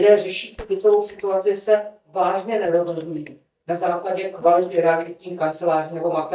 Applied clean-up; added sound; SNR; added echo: neural mask model DeepFilterNet 3.